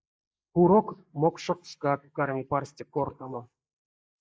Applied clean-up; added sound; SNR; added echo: neural mask model Resemble Enhance denoiser.